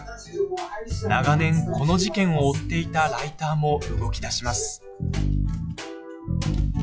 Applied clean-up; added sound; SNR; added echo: classical method log-MMSE.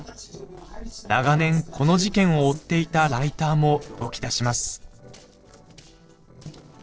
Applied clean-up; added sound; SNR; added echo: neural separator model SepFormer DNS4.